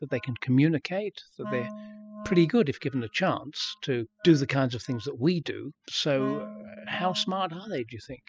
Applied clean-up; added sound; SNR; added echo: classical method spectral subtraction.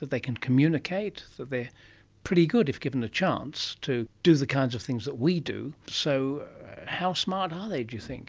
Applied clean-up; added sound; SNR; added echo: none; none; none; none.